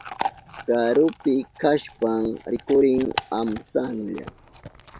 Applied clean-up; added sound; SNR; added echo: none; Chewing, mastication / Dog; 13 dB; none.